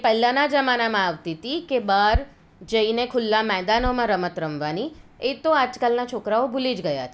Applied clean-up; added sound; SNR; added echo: none; none; none; none.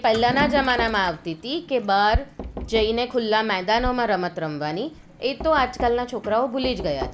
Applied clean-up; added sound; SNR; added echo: none; Knock + Toilet flush / Liquid; 12 dB; none.